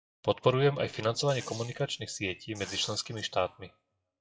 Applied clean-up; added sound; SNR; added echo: classical method WPE with log-MMSE.